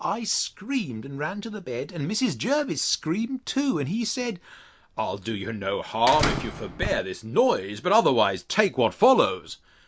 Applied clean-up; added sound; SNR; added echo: none; Slam; 3 dB; none.